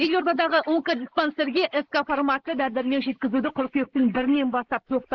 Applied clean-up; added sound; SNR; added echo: neural mask model Resemble Enhance denoiser.